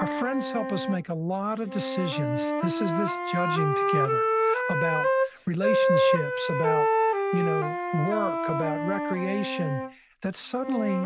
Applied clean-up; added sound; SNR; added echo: none; Wind instrument, woodwind instrument; -3 dB; none.